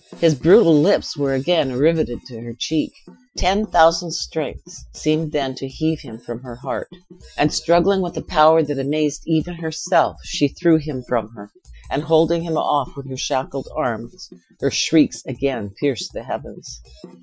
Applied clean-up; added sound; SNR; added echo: classical method Wiener filter.